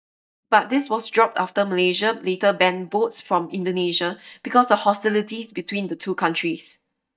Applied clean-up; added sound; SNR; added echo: neural mask model DeepFilterNet 3.